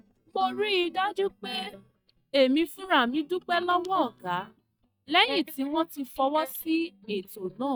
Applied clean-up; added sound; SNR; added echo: neural mask model DeepFilterNet 3.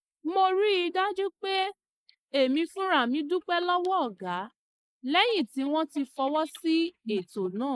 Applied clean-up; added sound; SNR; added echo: neural mask model Resemble Enhance denoiser.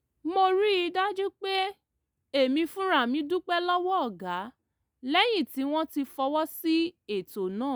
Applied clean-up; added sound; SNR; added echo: none; none; none; none.